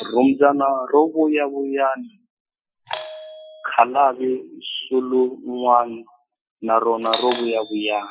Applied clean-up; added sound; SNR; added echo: classical method Wiener filter.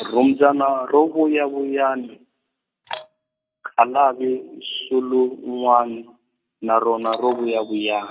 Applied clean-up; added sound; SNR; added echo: neural mask model RNNoise.